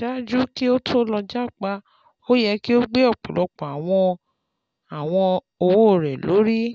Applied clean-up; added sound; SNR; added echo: none; none; none; none.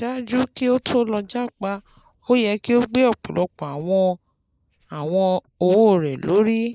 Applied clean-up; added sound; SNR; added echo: neural mask model Resemble Enhance denoiser.